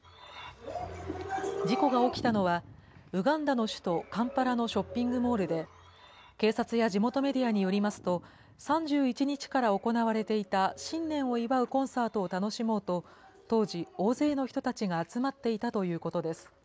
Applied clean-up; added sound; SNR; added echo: none; none; none; none.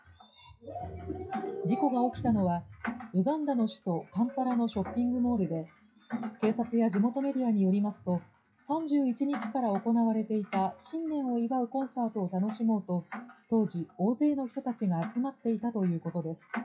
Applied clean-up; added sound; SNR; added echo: classical method WPE with log-MMSE.